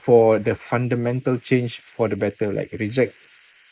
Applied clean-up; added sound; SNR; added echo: neural mask model Resemble Enhance denoiser.